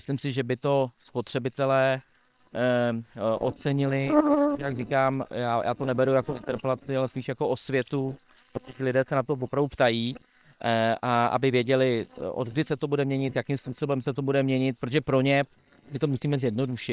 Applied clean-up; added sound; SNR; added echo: neural separator model SepFormer WHAM!.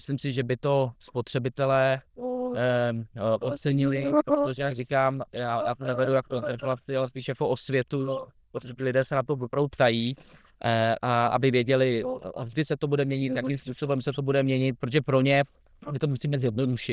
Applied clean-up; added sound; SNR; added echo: neural diffusion model UNIVERSE++.